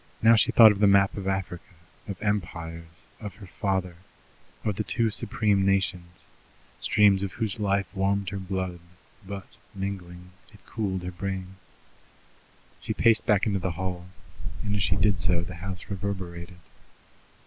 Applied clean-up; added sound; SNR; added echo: none; none; none; none.